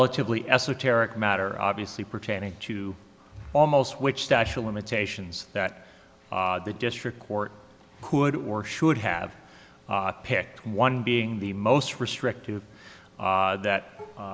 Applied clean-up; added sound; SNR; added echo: none; none; none; none.